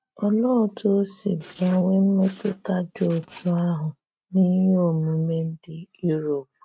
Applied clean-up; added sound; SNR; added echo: neural mask model RNNoise.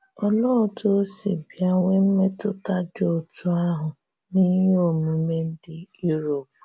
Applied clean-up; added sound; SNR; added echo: none; none; none; none.